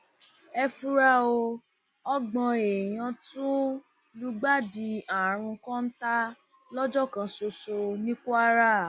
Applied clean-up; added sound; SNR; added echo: none; none; none; none.